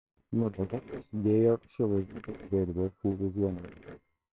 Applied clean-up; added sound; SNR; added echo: neural separator model SepFormer WHAMR!.